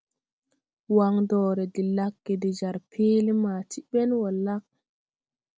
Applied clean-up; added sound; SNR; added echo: none; none; none; none.